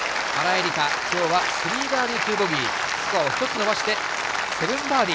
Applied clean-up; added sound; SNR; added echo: none; none; none; none.